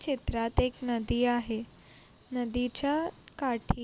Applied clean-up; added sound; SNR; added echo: none; none; none; none.